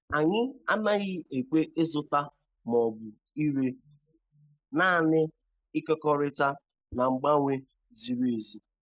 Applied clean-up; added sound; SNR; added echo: neural mask model Resemble Enhance denoiser.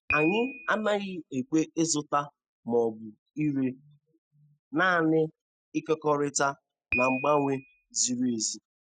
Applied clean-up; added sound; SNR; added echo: classical method spectral subtraction.